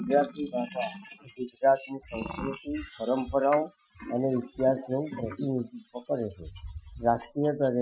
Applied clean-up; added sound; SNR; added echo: classical method Wiener filter.